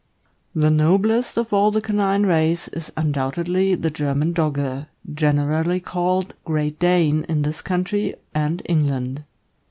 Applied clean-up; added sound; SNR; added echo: none; none; none; none.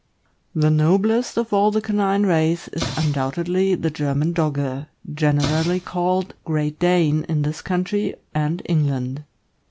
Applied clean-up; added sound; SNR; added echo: none; Explosion; 14 dB; none.